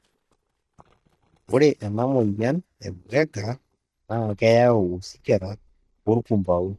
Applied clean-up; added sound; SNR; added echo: neural mask model DeepFilterNet 3.